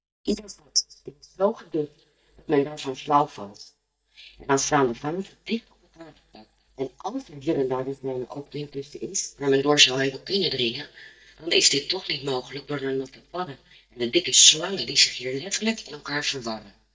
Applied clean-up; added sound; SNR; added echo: neural mask model DeepFilterNet 3.